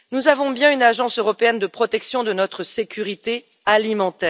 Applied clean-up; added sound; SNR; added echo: none; none; none; none.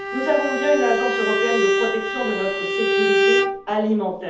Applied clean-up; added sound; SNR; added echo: none; Bowed string instrument; -2 dB; reverberation time 0.6 s.